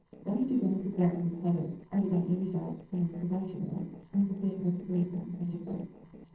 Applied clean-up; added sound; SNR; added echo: neural separator model SepFormer DNS4.